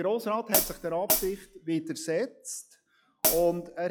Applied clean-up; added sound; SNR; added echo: classical method log-MMSE.